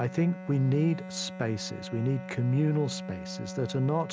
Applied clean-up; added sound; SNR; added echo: none; Bowed string instrument; 11 dB; none.